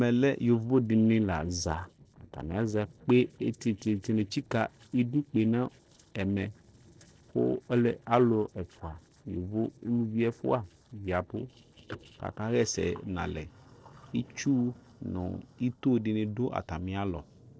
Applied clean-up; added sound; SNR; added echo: neural separator model SepFormer DNS4.